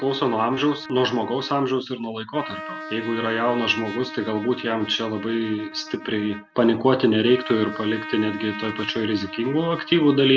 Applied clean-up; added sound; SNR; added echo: none; Trumpet; 14 dB; none.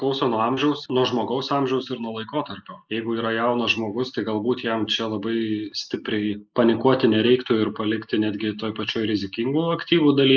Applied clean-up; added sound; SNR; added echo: neural mask model Resemble Enhance denoiser.